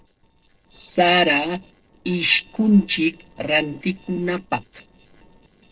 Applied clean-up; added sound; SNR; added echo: neural separator model SepFormer DNS4.